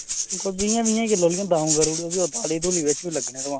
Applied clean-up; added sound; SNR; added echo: none; Rattle (instrument); 4 dB; none.